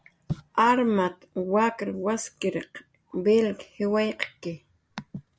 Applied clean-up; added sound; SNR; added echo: none; none; none; none.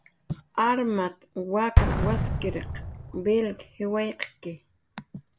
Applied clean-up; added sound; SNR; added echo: none; Explosion; 0 dB; none.